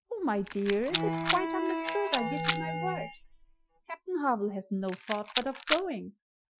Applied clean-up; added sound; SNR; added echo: classical method Wiener filter.